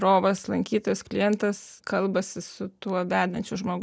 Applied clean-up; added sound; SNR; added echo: none; none; none; none.